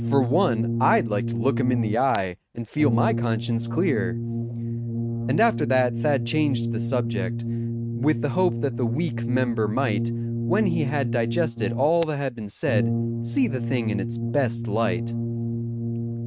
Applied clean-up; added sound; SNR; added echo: neural mask model RNNoise.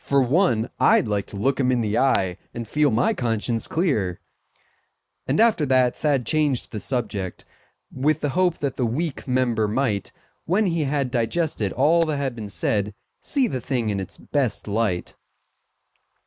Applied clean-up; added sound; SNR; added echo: neural mask model Resemble Enhance denoiser.